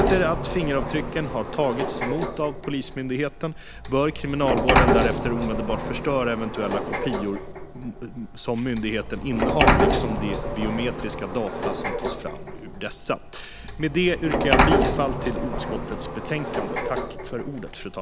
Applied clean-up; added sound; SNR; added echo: none; Sliding door; -1 dB; none.